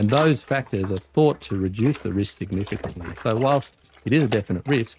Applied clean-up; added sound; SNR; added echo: neural mask model RNNoise.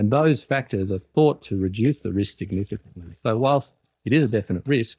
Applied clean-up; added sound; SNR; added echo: neural mask model DeepFilterNet 3.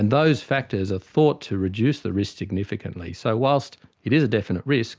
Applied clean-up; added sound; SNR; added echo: none; none; none; none.